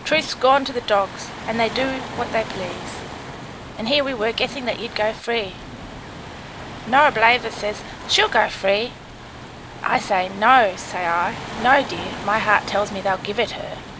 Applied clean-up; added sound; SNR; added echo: none; Waves, surf; 12 dB; none.